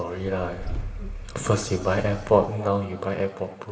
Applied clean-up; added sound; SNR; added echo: none; Engine starting / Car; 9 dB; reverberation time 2.3 s.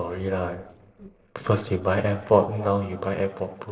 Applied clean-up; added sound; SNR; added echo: neural separator model SepFormer DNS4.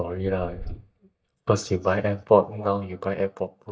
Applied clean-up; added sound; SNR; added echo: neural mask model DeepFilterNet 3.